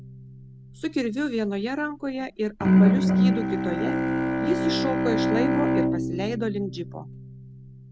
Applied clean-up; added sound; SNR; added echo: none; Bowed string instrument; -5 dB; none.